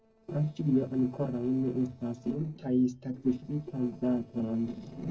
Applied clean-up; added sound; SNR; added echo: neural separator model SepFormer DNS4.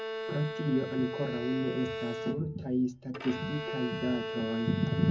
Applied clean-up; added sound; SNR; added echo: none; Bowed string instrument; 6 dB; reverberation time 0.3 s.